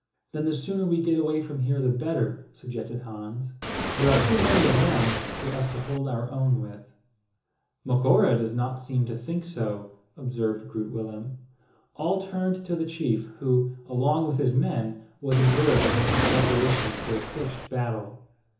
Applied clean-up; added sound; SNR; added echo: none; Waves, surf; 0 dB; reverberation time 0.7 s.